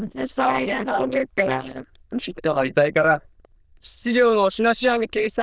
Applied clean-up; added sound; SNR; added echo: neural diffusion model UNIVERSE++.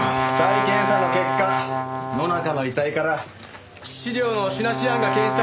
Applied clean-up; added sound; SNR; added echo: none; Brass instrument; 1 dB; none.